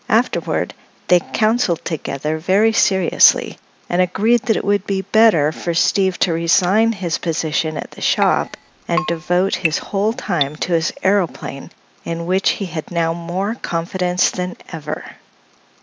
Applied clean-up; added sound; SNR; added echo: none; Keyboard (musical); 9 dB; none.